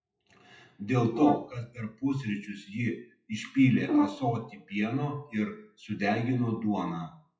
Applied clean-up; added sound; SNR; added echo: classical method WPE with log-MMSE.